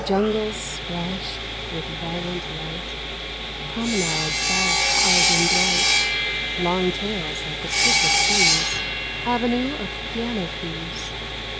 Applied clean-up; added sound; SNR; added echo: none; Sawing; -5 dB; none.